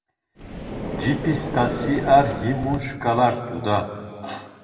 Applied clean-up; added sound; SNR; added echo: none; Car; 7 dB; reverberation time 2.3 s.